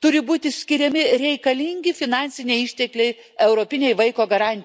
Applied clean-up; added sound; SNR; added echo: none; none; none; none.